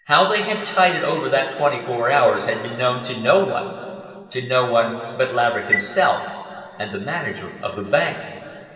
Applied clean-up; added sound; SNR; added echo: none; Chime; 8 dB; reverberation time 2.5 s.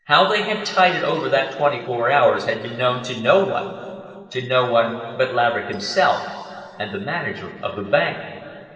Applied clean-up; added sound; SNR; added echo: neural separator model SepFormer DNS4.